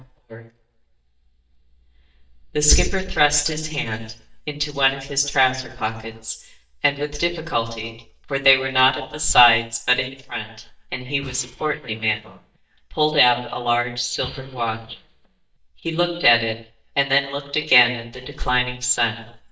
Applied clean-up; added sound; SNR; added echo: neural mask model DeepFilterNet 3.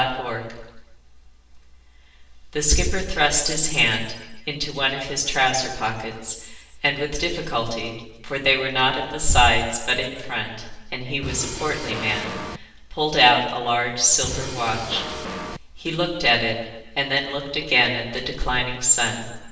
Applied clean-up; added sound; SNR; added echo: none; Drum kit; 8 dB; reverberation time 1.0 s.